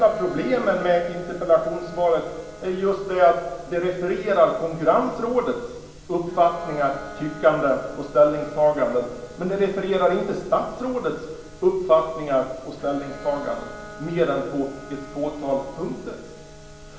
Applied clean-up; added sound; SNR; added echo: none; Bowed string instrument; 20 dB; reverberation time 1.0 s.